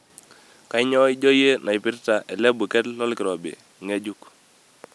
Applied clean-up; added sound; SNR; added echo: none; none; none; none.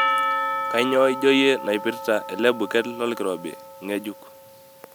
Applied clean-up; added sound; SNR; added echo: none; Percussion; 5 dB; none.